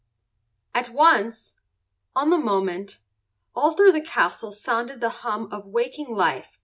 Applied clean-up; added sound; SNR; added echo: none; none; none; none.